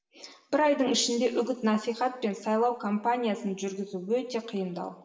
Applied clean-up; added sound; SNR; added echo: none; none; none; reverberation time 0.9 s.